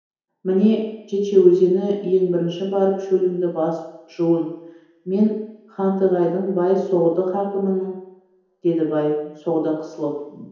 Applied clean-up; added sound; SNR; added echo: none; none; none; reverberation time 1.0 s.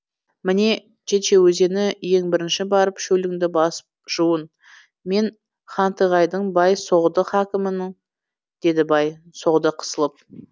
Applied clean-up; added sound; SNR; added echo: none; none; none; none.